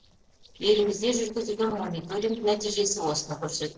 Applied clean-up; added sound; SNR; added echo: neural separator model SepFormer DNS4.